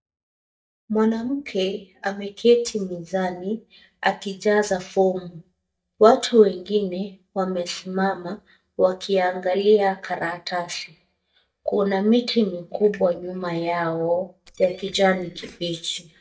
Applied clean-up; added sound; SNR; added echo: neural mask model DeepFilterNet 3.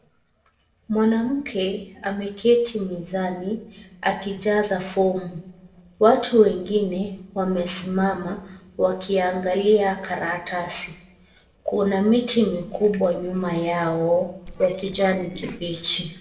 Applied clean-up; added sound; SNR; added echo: neural separator model SepFormer DNS4.